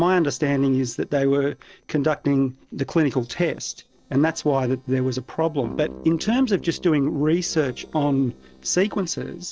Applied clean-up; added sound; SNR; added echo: neural separator model SepFormer DNS4.